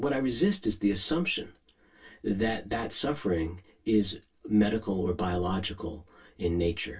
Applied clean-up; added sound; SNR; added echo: none; none; none; reverberation time 0.1 s.